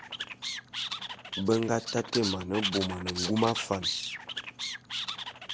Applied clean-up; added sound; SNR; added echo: none; Animal; 4 dB; none.